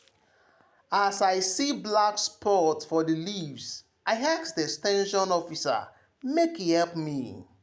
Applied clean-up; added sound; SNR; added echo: none; none; none; none.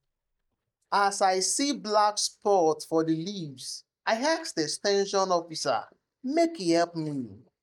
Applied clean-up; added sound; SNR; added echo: neural mask model DeepFilterNet 3.